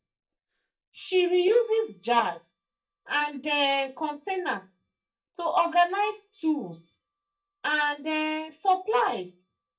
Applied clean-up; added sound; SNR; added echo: neural mask model DeepFilterNet 3.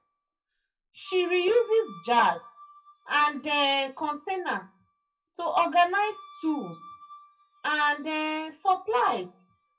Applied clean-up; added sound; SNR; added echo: classical method WPE with log-MMSE.